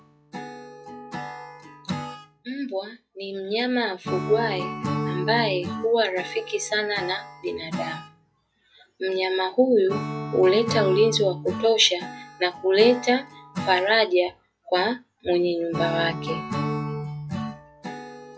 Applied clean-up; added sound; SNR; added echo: classical method log-MMSE.